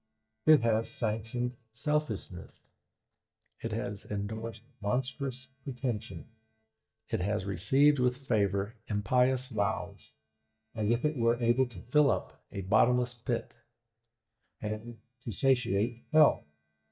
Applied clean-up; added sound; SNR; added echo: neural mask model DeepFilterNet 3.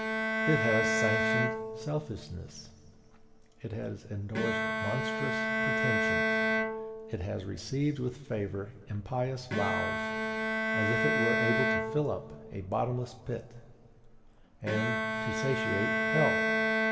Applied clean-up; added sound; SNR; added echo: none; Bowed string instrument; -3 dB; reverberation time 1.7 s.